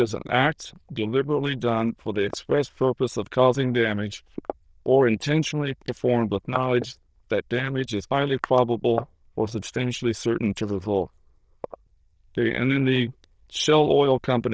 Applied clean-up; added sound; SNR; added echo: neural diffusion model UNIVERSE++.